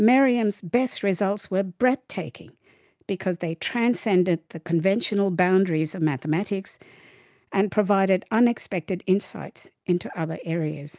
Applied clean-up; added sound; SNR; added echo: none; none; none; none.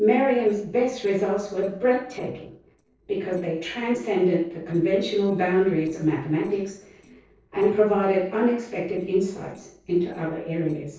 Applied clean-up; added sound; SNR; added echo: neural separator model SepFormer DNS4.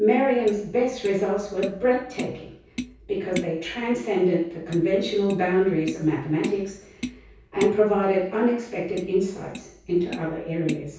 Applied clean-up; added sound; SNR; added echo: none; Tap; 15 dB; reverberation time 0.6 s.